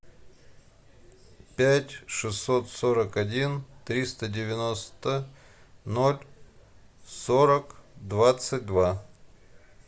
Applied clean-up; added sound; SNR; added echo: none; none; none; none.